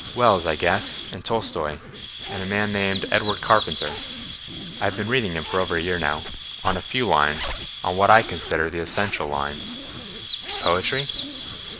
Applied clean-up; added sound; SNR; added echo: none; Chirp, tweet + Zipper (clothing); 9 dB; none.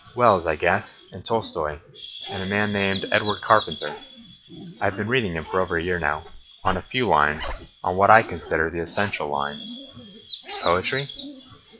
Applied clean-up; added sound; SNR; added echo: classical method log-MMSE.